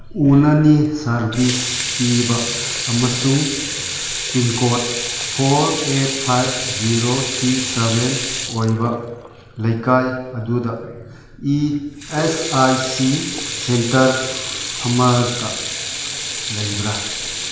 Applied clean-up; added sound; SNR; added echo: none; Sink (filling or washing) / Water tap, faucet; 6 dB; reverberation time 1.1 s.